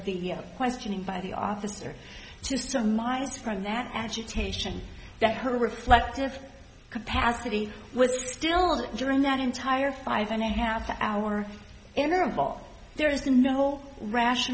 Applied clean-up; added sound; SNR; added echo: none; none; none; none.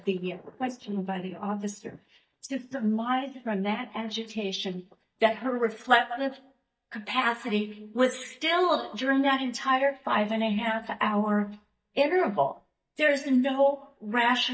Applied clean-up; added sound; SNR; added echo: neural mask model DeepFilterNet 3.